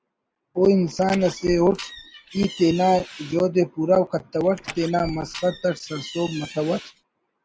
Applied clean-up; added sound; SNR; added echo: none; Door; 16 dB; none.